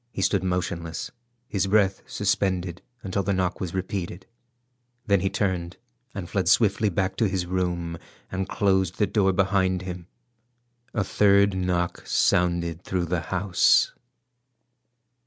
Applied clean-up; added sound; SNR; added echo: none; none; none; none.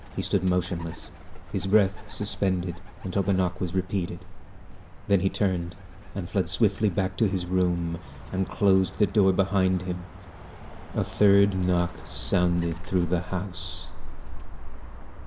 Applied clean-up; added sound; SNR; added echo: none; Bird; 10 dB; reverberation time 2.1 s.